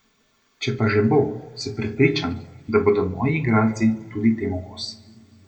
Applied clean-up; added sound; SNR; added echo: none; none; none; reverberation time 1.4 s.